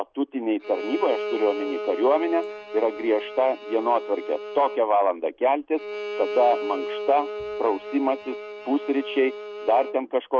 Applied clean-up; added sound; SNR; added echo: none; Bowed string instrument; 9 dB; none.